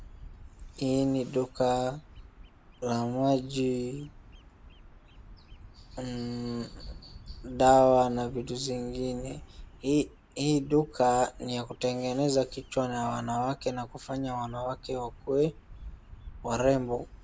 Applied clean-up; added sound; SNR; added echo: none; Bird vocalization, bird call, bird song; 18 dB; none.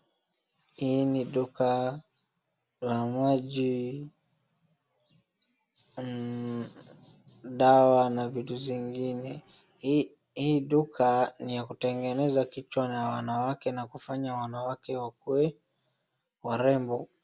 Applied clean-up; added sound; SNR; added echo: none; none; none; none.